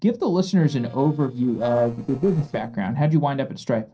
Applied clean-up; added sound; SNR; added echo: neural separator model SepFormer DNS4.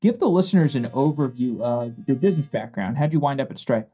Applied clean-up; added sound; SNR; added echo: neural mask model DeepFilterNet 3.